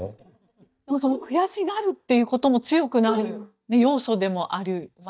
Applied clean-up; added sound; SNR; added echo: neural mask model DeepFilterNet 3.